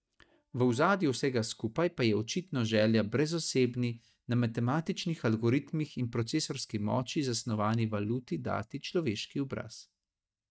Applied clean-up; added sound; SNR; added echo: neural mask model DeepFilterNet 3.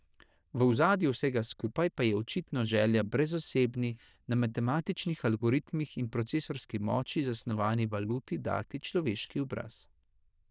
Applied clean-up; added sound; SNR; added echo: neural diffusion model UNIVERSE++.